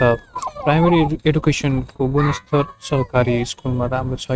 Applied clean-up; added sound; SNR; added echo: neural mask model RNNoise.